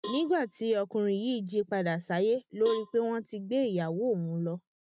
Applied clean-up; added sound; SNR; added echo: neural mask model RNNoise.